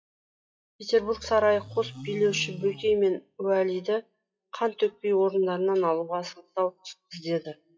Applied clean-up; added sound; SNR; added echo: classical method WPE with log-MMSE.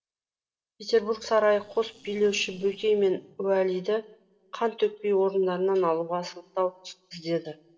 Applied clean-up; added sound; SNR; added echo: neural separator model SepFormer DNS4.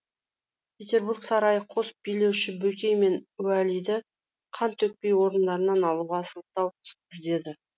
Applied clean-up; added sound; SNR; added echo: none; none; none; none.